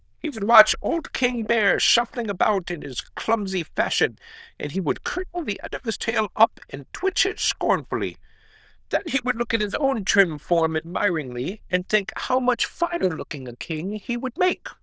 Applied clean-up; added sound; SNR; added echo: neural diffusion model UNIVERSE++.